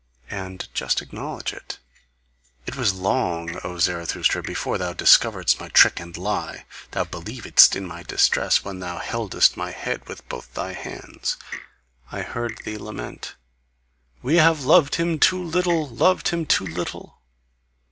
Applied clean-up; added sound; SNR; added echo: none; Clock; 17 dB; none.